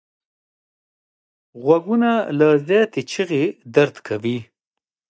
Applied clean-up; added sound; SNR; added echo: neural mask model DeepFilterNet 3.